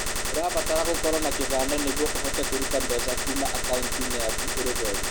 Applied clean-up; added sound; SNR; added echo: none; Gunshot, gunfire; -2 dB; none.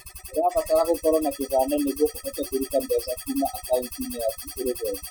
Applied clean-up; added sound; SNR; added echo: classical method Wiener filter.